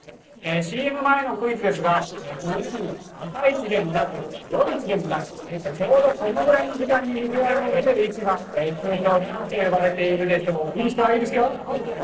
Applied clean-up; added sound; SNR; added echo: neural separator model SepFormer DNS4.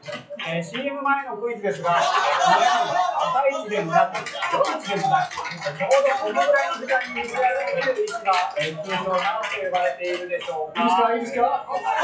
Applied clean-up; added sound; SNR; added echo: classical method WPE with log-MMSE.